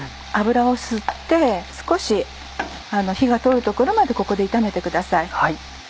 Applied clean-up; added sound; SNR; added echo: none; Engine; 20 dB; none.